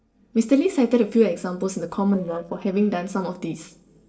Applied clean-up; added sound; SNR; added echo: neural separator model SepFormer DNS4.